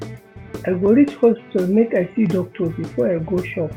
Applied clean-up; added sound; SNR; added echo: none; Guitar / Drum; 15 dB; none.